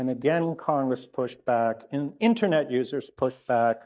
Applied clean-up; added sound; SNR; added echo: neural mask model DeepFilterNet 3.